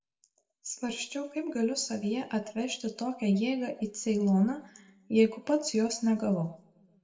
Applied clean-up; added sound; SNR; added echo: none; none; none; reverberation time 0.5 s.